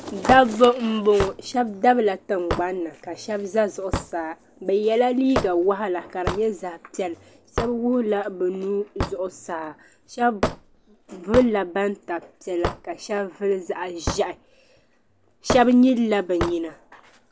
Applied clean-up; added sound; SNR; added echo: none; Hammer / Wood; 10 dB; none.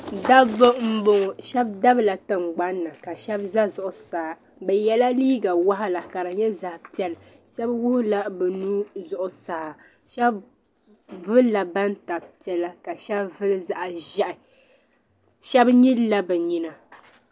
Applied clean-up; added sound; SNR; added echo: none; none; none; none.